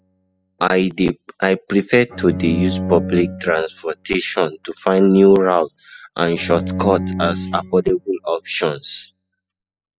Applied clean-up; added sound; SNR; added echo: classical method spectral subtraction.